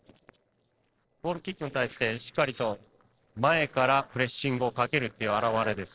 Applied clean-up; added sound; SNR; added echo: neural separator model SepFormer DNS4.